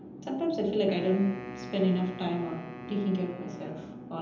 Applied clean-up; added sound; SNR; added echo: none; Wind instrument, woodwind instrument; 15 dB; reverberation time 0.9 s.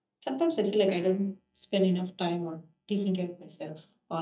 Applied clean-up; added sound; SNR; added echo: neural mask model DeepFilterNet 3.